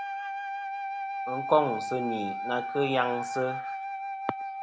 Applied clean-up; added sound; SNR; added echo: none; Wind instrument, woodwind instrument; 3 dB; none.